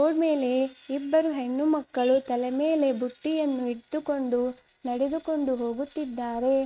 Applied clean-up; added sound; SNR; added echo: neural mask model RNNoise.